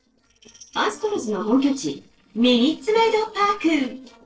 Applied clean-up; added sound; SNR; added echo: neural separator model SepFormer DNS4.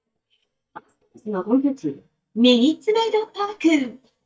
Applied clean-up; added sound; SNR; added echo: neural mask model DeepFilterNet 3.